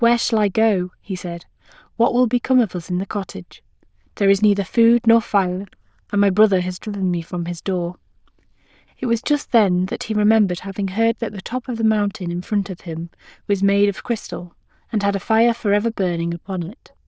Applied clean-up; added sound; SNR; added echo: neural diffusion model UNIVERSE++.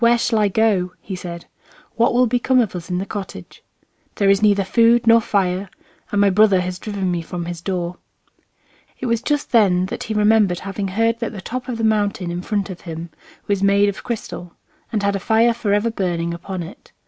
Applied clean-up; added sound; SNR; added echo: none; none; none; none.